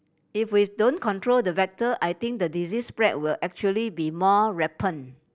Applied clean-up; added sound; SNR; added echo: none; none; none; none.